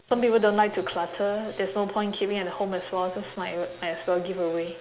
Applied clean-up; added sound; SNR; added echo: none; none; none; none.